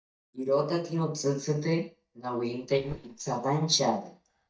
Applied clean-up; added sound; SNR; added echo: neural mask model DeepFilterNet 3.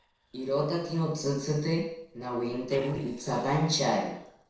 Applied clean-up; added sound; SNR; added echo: neural separator model SepFormer DNS4.